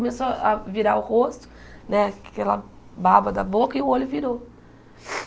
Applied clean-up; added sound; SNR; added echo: none; none; none; none.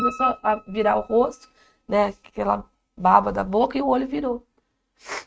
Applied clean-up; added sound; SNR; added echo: neural mask model RNNoise.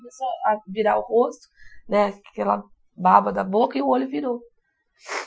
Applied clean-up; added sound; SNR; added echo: classical method Wiener filter.